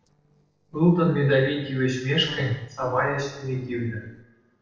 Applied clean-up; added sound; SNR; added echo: neural separator model SepFormer DNS4.